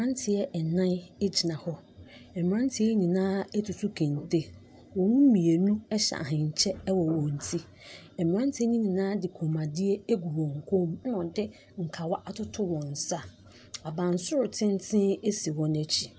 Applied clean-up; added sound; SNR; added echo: none; none; none; none.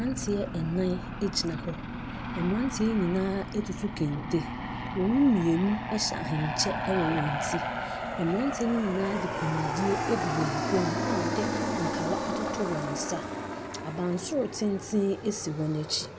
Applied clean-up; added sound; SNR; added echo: none; Aircraft; 3 dB; none.